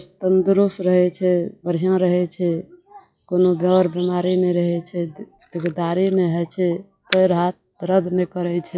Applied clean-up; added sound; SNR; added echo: classical method log-MMSE.